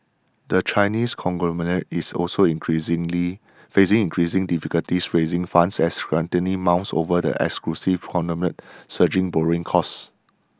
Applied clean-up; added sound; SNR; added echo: none; none; none; none.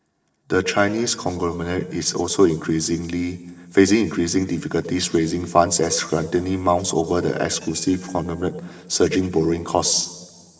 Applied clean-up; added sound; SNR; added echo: neural separator model SepFormer DNS4.